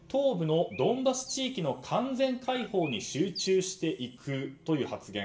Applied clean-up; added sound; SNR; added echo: none; Bird; 17 dB; reverberation time 0.7 s.